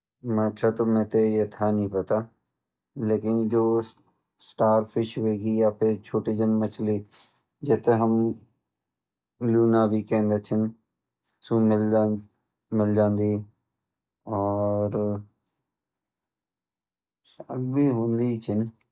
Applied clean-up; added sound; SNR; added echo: none; none; none; none.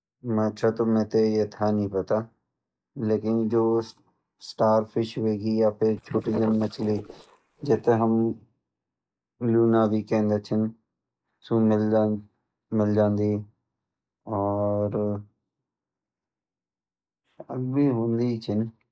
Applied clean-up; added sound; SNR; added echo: neural mask model Resemble Enhance denoiser.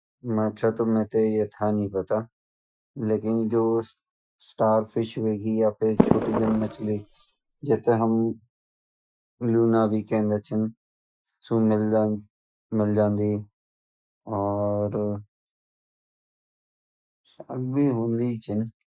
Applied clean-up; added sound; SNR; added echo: classical method Wiener filter.